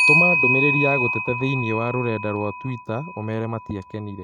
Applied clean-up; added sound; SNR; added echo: neural mask model RNNoise.